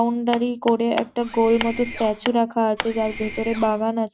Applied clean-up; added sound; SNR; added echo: none; Mechanisms + Hammer; 12 dB; none.